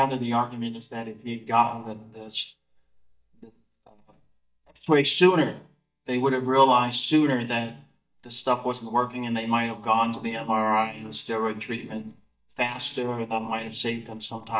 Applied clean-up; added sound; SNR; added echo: neural mask model DeepFilterNet 3.